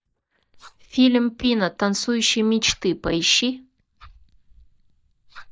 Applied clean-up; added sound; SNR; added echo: neural mask model DeepFilterNet 3.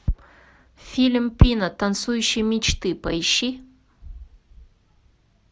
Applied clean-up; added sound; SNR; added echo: none; none; none; none.